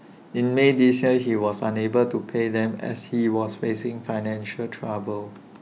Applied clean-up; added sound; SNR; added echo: none; none; none; none.